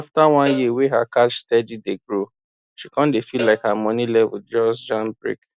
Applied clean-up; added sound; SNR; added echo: none; Cowbell; 15 dB; none.